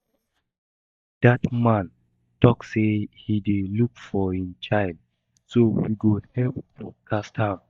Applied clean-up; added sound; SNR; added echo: neural mask model DeepFilterNet 3.